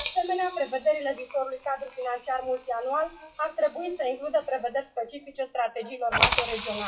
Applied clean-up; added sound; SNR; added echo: classical method WPE with log-MMSE.